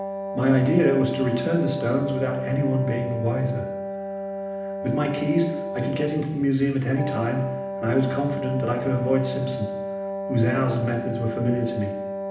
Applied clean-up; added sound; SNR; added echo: none; Wind instrument, woodwind instrument; 6 dB; reverberation time 0.8 s.